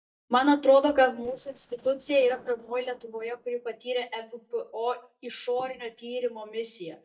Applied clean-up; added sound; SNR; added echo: neural mask model DeepFilterNet 3.